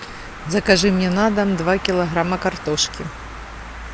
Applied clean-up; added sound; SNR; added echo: none; Traffic noise, roadway noise; 15 dB; none.